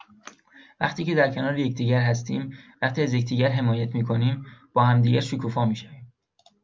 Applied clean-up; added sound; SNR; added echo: none; none; none; none.